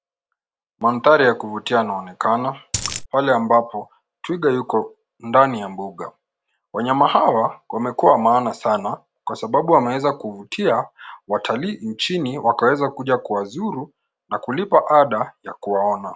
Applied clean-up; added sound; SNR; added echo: none; Coin (dropping); 5 dB; none.